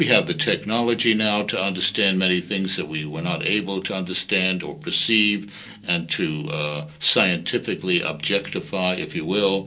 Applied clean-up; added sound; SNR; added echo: none; none; none; reverberation time 0.2 s.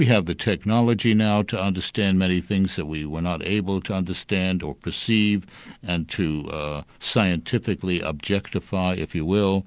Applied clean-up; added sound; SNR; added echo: none; none; none; none.